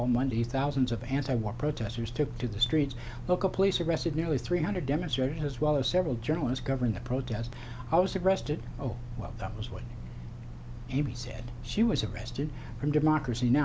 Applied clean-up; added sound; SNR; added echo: none; none; none; none.